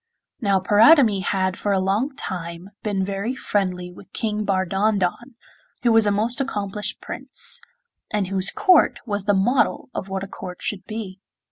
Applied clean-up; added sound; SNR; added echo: none; none; none; none.